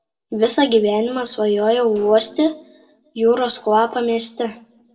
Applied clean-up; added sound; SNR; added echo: neural separator model SepFormer DNS4.